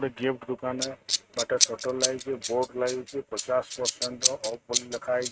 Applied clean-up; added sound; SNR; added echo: neural mask model RNNoise.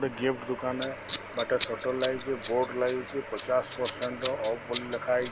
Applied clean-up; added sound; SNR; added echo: none; Scissors; 2 dB; none.